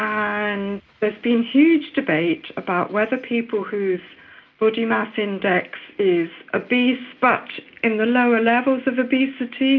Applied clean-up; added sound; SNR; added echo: none; none; none; none.